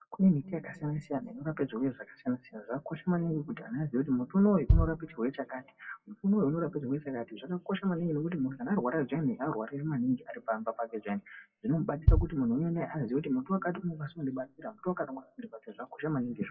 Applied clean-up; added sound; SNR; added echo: classical method WPE with log-MMSE.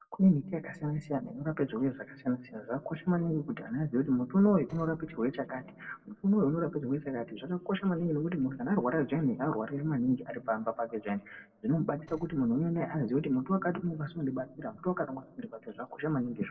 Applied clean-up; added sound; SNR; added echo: neural separator model SepFormer DNS4.